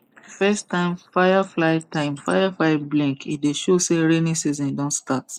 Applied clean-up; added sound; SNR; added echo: neural mask model Resemble Enhance denoiser.